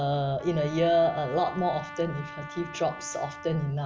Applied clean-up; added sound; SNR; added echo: none; Trumpet; 15 dB; none.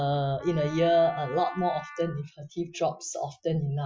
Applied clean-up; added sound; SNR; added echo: classical method Wiener filter.